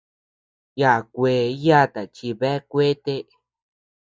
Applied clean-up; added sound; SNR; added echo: none; none; none; none.